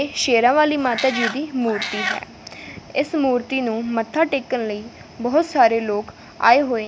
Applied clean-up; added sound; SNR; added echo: none; Meow; 7 dB; none.